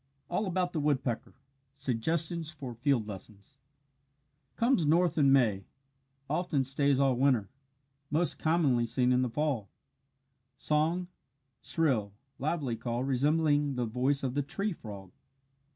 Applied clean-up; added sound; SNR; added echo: none; none; none; none.